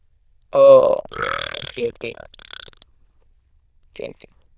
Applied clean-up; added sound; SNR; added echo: neural diffusion model UNIVERSE++.